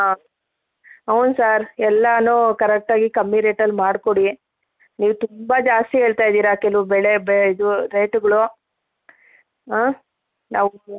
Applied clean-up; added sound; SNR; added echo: none; none; none; none.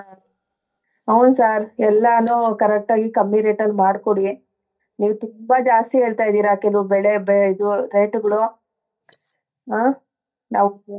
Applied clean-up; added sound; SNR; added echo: neural mask model DeepFilterNet 3.